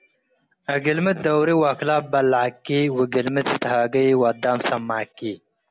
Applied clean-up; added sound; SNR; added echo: none; none; none; none.